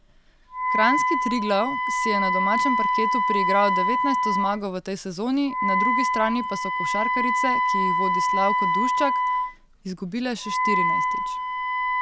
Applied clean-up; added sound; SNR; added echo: none; Wind instrument, woodwind instrument; -4 dB; none.